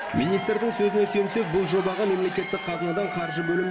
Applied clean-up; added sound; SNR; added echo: none; Applause / Crowd / Cheering; 8 dB; reverberation time 2.4 s.